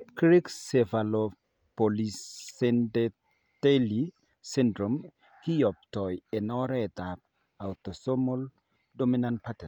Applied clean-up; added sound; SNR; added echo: none; none; none; none.